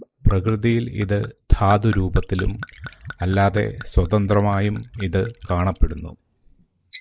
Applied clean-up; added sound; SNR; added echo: neural mask model Resemble Enhance denoiser.